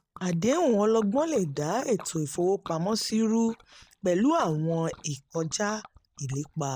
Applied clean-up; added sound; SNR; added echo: neural mask model DeepFilterNet 3.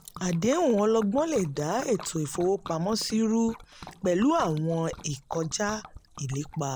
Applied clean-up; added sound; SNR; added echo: none; Liquid; 18 dB; none.